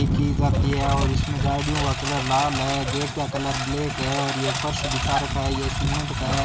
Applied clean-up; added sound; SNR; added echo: none; Engine; -1 dB; none.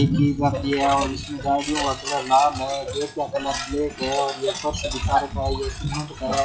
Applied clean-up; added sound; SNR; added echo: classical method log-MMSE.